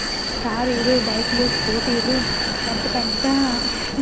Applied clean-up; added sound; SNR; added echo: none; Vehicle; 0 dB; none.